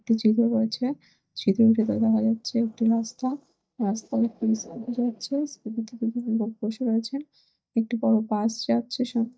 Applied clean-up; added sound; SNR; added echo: neural mask model DeepFilterNet 3.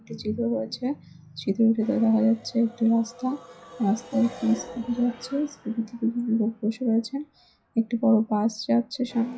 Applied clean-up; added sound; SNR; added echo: classical method WPE with log-MMSE.